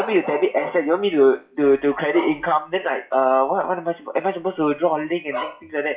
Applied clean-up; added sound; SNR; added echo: classical method WPE with log-MMSE.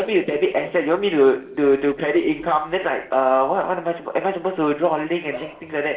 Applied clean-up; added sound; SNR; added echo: neural separator model SepFormer DNS4.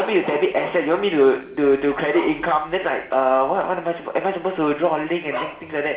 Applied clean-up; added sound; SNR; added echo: none; Bark; 16 dB; reverberation time 0.9 s.